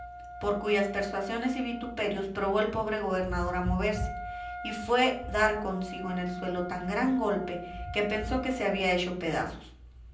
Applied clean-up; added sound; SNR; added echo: none; Wind instrument, woodwind instrument; 13 dB; reverberation time 0.6 s.